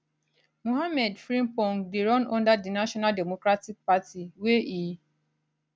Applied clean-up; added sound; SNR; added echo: none; none; none; none.